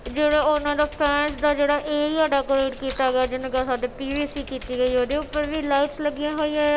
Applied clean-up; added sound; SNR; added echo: none; Chewing, mastication + Computer keyboard; 16 dB; none.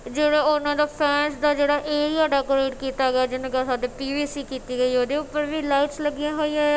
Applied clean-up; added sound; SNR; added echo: none; none; none; none.